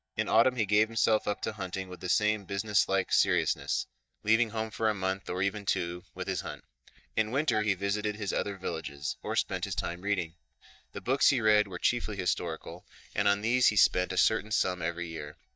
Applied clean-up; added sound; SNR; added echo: neural mask model DeepFilterNet 3.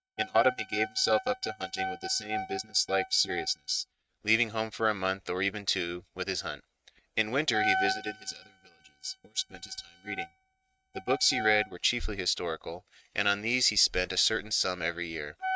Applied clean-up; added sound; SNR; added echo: neural mask model RNNoise.